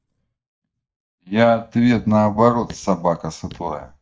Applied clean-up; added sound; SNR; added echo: neural mask model DeepFilterNet 3.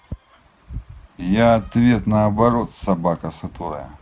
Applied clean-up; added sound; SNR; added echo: none; none; none; none.